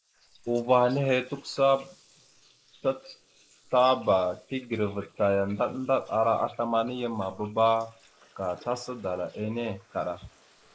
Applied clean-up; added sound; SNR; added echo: neural mask model Resemble Enhance denoiser.